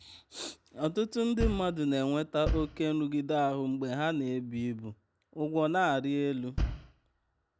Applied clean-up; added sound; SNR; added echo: none; Bass drum; 5 dB; none.